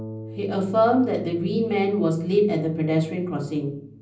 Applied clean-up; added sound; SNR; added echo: none; Harp; 17 dB; reverberation time 0.6 s.